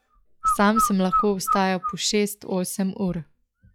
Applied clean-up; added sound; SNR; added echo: classical method log-MMSE.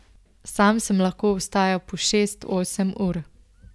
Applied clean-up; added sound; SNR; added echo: none; none; none; none.